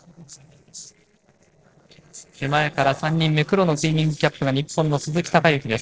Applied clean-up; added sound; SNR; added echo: neural separator model SepFormer DNS4.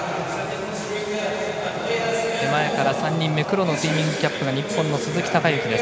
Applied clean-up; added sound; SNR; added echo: none; none; none; none.